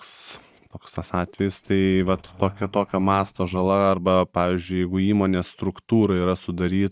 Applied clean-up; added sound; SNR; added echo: neural mask model DeepFilterNet 3.